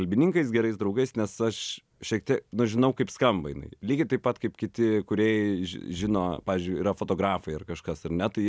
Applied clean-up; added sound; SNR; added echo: none; none; none; none.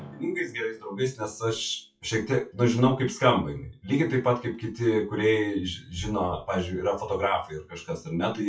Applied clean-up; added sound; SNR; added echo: classical method WPE with log-MMSE.